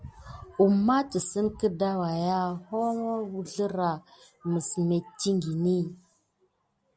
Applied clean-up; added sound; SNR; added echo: none; none; none; none.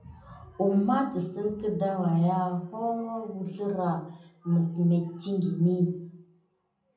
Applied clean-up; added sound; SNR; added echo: none; none; none; reverberation time 0.6 s.